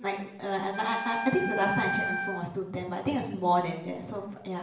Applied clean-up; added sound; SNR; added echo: none; Wind instrument, woodwind instrument; 3 dB; reverberation time 0.8 s.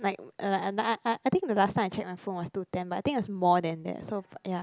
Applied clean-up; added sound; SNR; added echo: none; none; none; none.